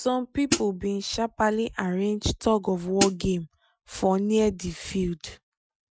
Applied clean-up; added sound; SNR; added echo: classical method Wiener filter.